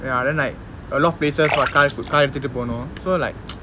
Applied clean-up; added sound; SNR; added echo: none; Splash, splatter; 10 dB; none.